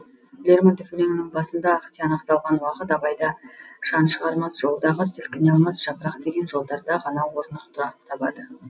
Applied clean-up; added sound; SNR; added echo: none; none; none; none.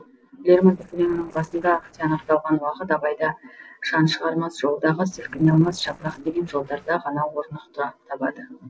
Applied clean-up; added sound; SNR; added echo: neural separator model SepFormer DNS4.